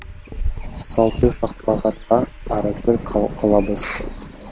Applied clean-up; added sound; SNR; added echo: none; Purr; 8 dB; none.